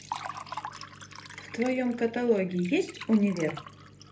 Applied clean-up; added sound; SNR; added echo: none; Liquid; 13 dB; reverberation time 0.3 s.